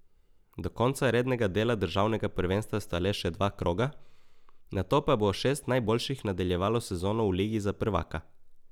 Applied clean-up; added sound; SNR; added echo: none; none; none; none.